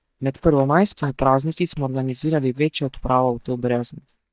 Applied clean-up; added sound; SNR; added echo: neural mask model DeepFilterNet 3.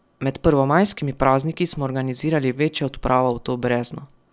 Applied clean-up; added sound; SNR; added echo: none; none; none; none.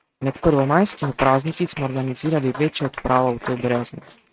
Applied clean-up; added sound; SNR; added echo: neural mask model RNNoise.